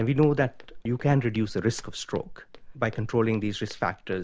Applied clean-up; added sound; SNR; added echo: none; Walk, footsteps; 17 dB; none.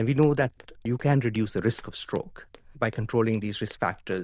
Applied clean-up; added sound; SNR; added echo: neural diffusion model UNIVERSE++.